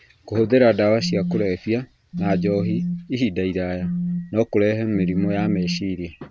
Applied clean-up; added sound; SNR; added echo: none; Telephone; 5 dB; none.